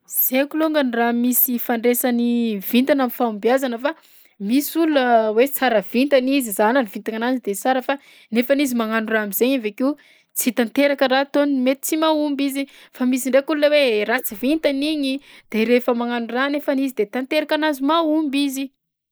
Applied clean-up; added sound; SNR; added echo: neural mask model Resemble Enhance denoiser.